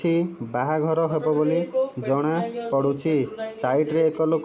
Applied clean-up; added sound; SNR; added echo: none; none; none; none.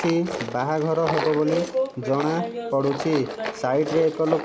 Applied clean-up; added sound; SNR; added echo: none; Tools; 9 dB; none.